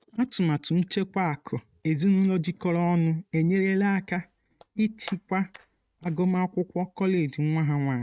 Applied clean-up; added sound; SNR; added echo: neural mask model RNNoise.